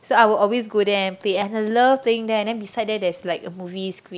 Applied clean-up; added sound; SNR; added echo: none; none; none; none.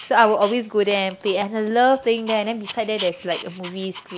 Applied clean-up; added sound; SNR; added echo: none; Dog; 17 dB; none.